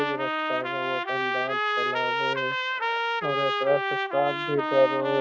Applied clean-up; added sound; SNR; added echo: none; Trumpet; -1 dB; none.